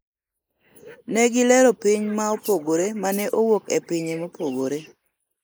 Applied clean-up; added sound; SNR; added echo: neural mask model Resemble Enhance denoiser.